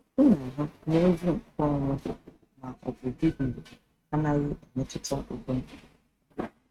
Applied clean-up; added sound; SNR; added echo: neural mask model RNNoise.